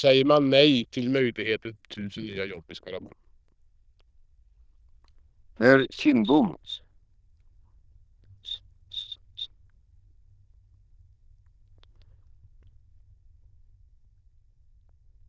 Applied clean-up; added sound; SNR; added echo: neural diffusion model UNIVERSE++.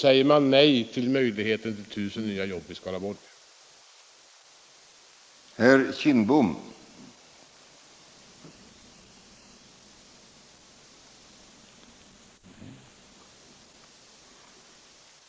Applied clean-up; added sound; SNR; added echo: neural mask model Resemble Enhance denoiser.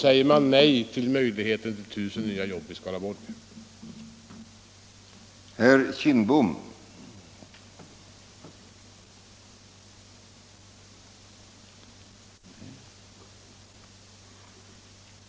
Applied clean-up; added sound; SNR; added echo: none; none; none; none.